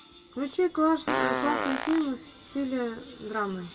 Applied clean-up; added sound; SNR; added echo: none; Fart; 4 dB; reverberation time 1.7 s.